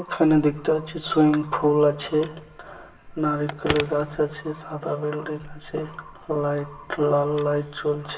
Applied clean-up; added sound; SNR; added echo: none; Telephone; 16 dB; reverberation time 0.7 s.